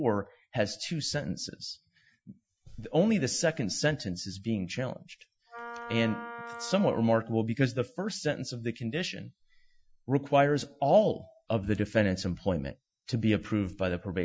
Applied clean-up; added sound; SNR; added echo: classical method Wiener filter.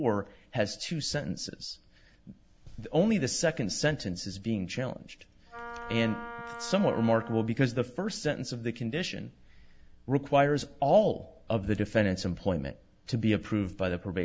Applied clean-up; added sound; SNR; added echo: none; Wind instrument, woodwind instrument; 13 dB; none.